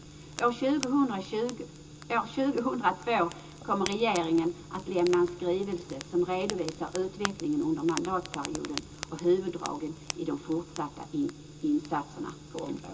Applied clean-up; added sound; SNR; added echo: none; Fire; 15 dB; reverberation time 0.2 s.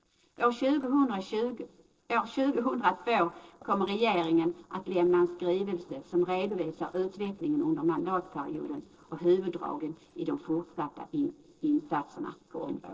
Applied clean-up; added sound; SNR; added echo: neural separator model SepFormer DNS4.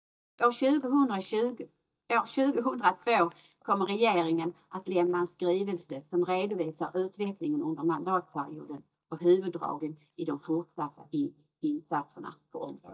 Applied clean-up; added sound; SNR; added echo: neural mask model DeepFilterNet 3.